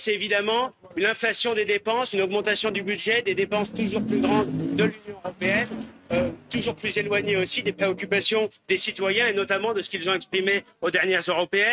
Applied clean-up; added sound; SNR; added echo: neural mask model RNNoise.